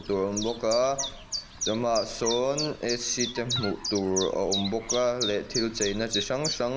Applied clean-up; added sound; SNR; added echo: none; Chirp, tweet; 6 dB; none.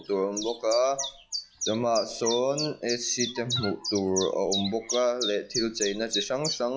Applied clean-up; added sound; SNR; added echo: classical method log-MMSE.